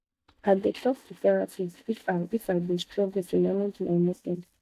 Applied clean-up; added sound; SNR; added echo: neural mask model DeepFilterNet 3.